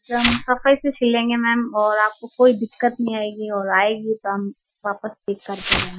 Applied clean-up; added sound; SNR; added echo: classical method Wiener filter.